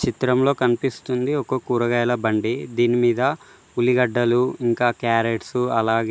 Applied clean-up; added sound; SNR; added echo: none; none; none; none.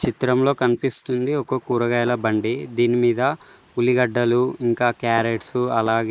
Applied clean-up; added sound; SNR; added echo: neural mask model Resemble Enhance denoiser.